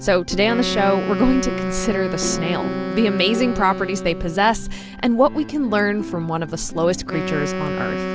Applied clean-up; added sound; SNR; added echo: none; Wind instrument, woodwind instrument; 8 dB; none.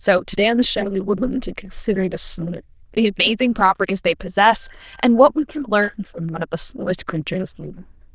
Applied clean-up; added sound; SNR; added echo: neural diffusion model UNIVERSE++.